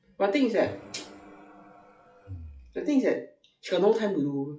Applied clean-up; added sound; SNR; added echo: classical method WPE with log-MMSE.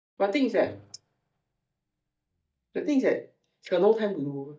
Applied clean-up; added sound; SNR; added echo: neural mask model DeepFilterNet 3.